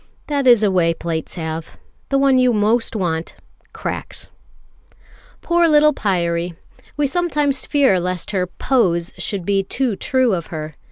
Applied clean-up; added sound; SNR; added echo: none; none; none; none.